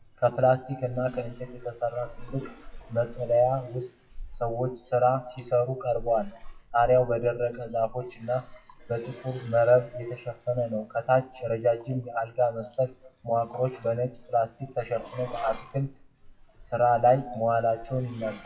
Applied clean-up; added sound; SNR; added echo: classical method WPE with log-MMSE.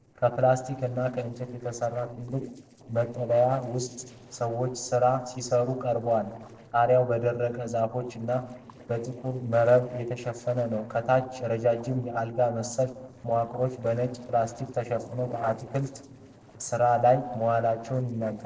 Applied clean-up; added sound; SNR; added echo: neural separator model SepFormer DNS4.